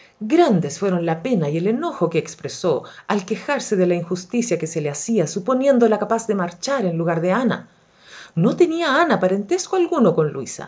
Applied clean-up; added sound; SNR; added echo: none; none; none; none.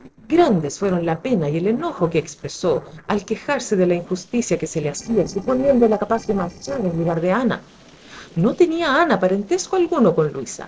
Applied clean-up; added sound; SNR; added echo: neural separator model SepFormer DNS4.